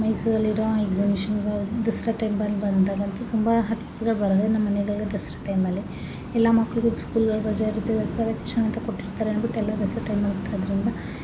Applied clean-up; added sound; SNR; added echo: none; Waves, surf; 9 dB; none.